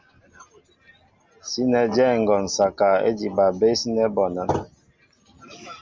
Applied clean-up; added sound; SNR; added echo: none; none; none; none.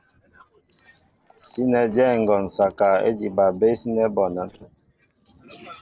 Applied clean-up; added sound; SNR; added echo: neural separator model SepFormer DNS4.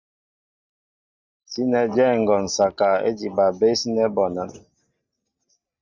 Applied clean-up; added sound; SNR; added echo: neural mask model DeepFilterNet 3.